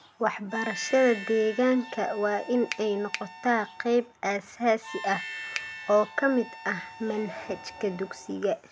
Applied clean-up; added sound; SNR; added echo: none; Finger snapping + Harmonica; 13 dB; none.